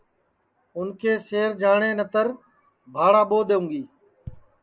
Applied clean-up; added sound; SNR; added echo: none; none; none; none.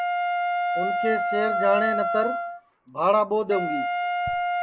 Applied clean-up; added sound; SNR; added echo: none; Wind instrument, woodwind instrument; -1 dB; none.